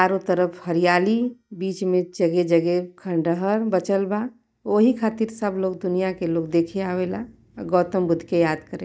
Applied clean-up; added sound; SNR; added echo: neural mask model DeepFilterNet 3.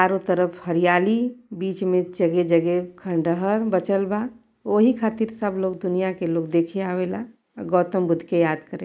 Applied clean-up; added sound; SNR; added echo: neural mask model Resemble Enhance denoiser.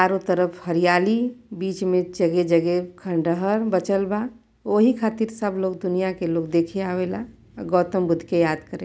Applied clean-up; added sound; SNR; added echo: none; none; none; none.